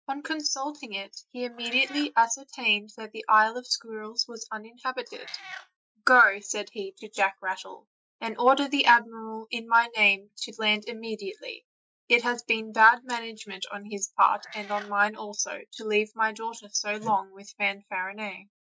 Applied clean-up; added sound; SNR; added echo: classical method Wiener filter.